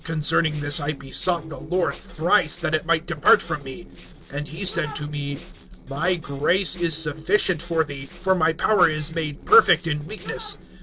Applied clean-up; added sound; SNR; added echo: neural separator model SepFormer DNS4.